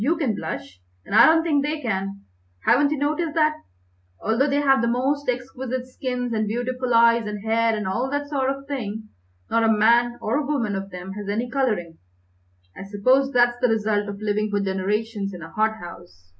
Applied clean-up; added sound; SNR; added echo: none; none; none; none.